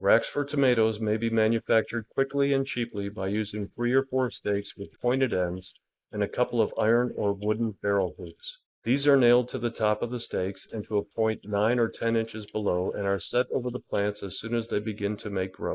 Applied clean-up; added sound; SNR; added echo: neural mask model Resemble Enhance denoiser.